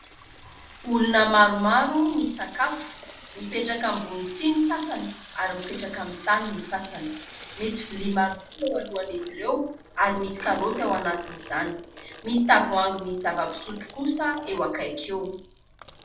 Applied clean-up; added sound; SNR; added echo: none; Sink (filling or washing) / Water tap, faucet; 16 dB; reverberation time 0.4 s.